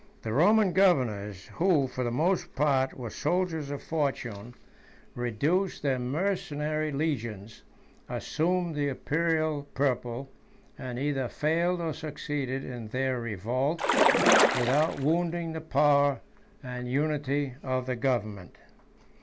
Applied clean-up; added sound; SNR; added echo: none; Splash, splatter; -3 dB; none.